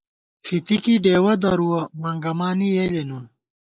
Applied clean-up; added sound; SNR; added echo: neural mask model Resemble Enhance denoiser.